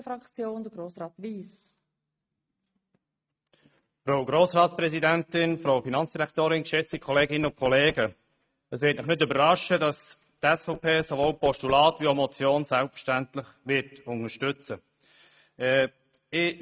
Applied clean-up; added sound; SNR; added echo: neural mask model RNNoise.